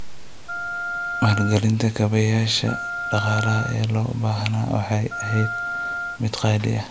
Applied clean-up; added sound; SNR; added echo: none; Wind instrument, woodwind instrument; 8 dB; none.